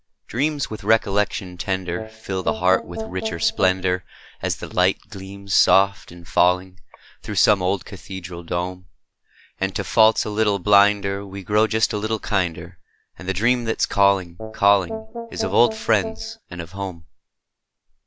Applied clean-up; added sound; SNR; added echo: none; Brass instrument; 9 dB; none.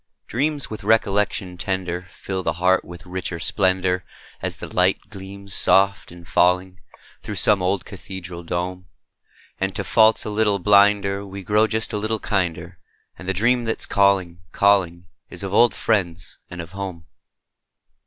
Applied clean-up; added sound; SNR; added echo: none; none; none; none.